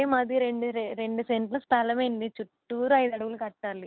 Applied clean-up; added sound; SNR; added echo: none; none; none; none.